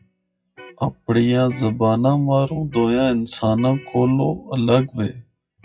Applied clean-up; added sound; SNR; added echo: classical method WPE with log-MMSE.